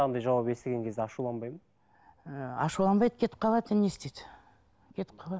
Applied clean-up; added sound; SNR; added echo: none; none; none; none.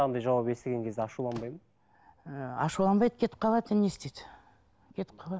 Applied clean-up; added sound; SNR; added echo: none; Slam / Microwave oven; 20 dB; none.